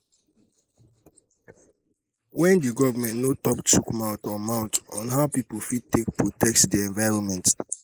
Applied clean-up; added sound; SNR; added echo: neural mask model Resemble Enhance denoiser.